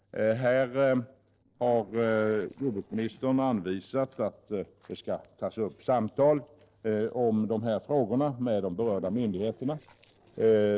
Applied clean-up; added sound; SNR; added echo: neural separator model SepFormer DNS4.